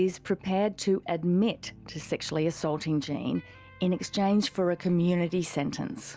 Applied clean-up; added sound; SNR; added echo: none; none; none; none.